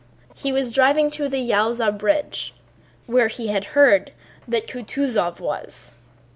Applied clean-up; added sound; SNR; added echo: none; none; none; none.